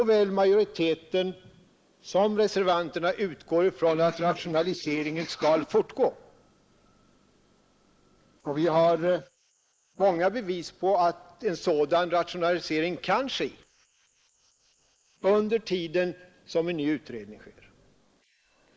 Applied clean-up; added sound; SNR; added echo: neural mask model Resemble Enhance denoiser.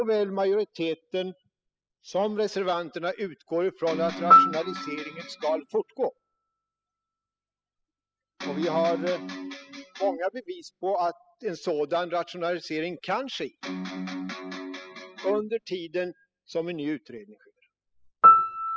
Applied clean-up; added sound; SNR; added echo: classical method spectral subtraction.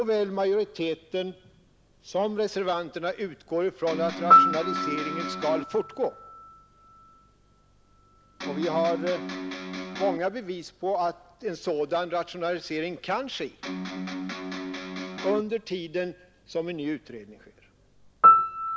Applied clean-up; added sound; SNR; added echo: none; Piano + Electric guitar; -1 dB; none.